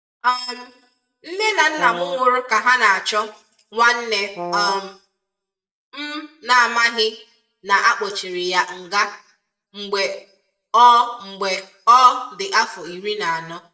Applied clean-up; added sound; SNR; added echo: neural mask model DeepFilterNet 3.